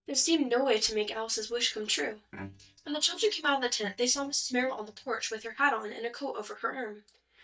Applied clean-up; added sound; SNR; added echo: neural mask model DeepFilterNet 3.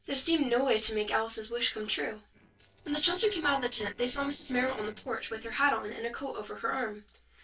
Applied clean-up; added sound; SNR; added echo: neural separator model SepFormer DNS4.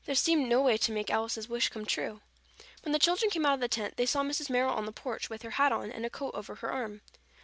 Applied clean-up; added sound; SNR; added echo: none; none; none; none.